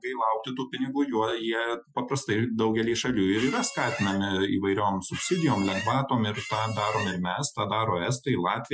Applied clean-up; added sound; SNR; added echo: classical method Wiener filter.